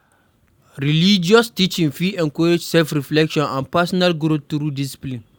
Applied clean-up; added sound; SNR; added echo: none; none; none; none.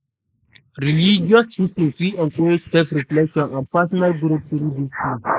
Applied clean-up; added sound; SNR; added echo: neural mask model Resemble Enhance denoiser.